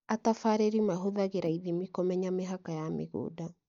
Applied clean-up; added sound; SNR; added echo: neural mask model DeepFilterNet 3.